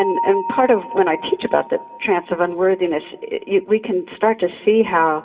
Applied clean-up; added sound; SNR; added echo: none; Bell; 13 dB; reverberation time 0.3 s.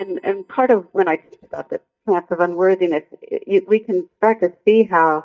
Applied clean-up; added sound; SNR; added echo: neural mask model DeepFilterNet 3.